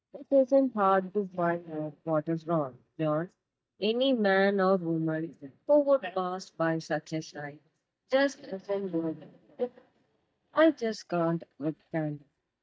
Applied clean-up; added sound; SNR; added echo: neural mask model DeepFilterNet 3.